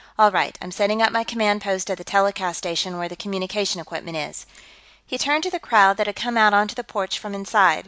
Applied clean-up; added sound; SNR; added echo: none; none; none; none.